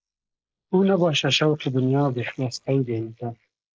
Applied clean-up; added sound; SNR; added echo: neural mask model Resemble Enhance denoiser.